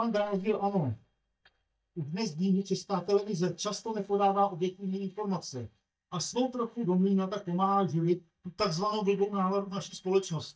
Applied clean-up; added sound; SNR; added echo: neural mask model DeepFilterNet 3.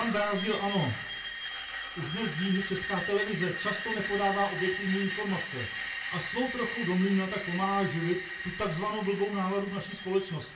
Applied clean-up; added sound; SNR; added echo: none; Screech; 6 dB; reverberation time 0.3 s.